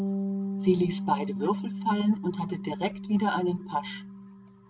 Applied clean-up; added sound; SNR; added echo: none; Bass guitar; 5 dB; none.